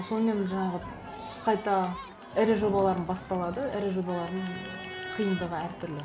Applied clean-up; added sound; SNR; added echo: none; Crowd + Thunder / Rain; 12 dB; none.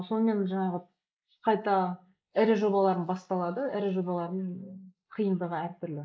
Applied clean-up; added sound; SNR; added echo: neural mask model Resemble Enhance denoiser.